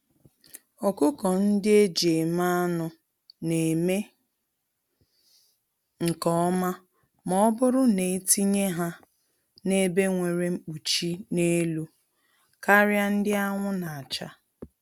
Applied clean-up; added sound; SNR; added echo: none; none; none; none.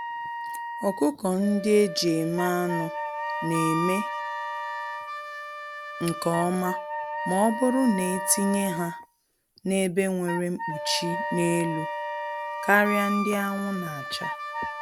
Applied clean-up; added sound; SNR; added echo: none; Wind instrument, woodwind instrument + Wind instrument, woodwind instrument; 6 dB; none.